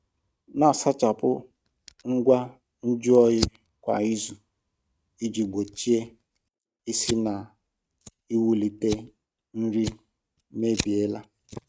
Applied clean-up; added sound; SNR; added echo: neural mask model RNNoise.